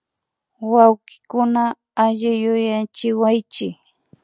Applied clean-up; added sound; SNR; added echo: none; none; none; none.